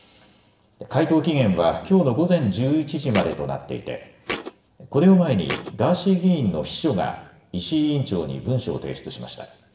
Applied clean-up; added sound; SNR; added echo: none; Thump, thud; 9 dB; reverberation time 0.8 s.